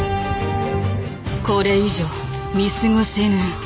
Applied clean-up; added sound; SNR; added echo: none; none; none; none.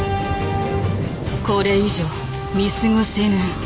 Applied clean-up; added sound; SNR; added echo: none; Thunder; 10 dB; none.